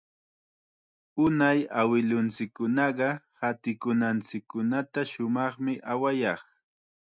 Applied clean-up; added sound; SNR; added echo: none; none; none; none.